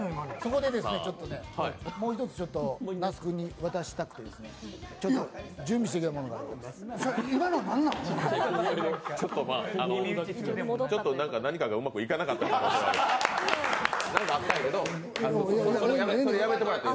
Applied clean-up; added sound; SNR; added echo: none; none; none; none.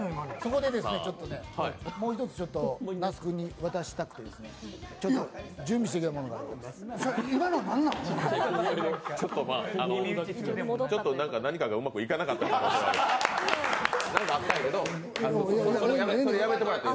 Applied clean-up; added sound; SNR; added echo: none; Cowbell; 16 dB; none.